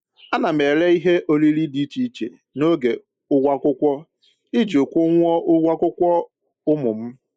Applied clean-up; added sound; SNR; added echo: neural mask model Resemble Enhance denoiser.